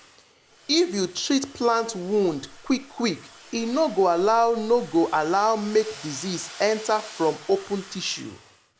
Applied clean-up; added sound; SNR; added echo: none; Domestic sounds, home sounds; 20 dB; none.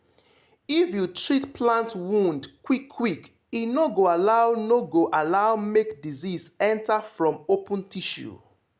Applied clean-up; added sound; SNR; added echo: none; none; none; none.